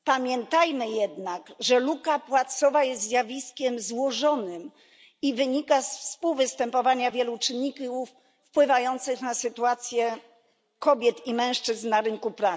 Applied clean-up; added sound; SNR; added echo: none; none; none; none.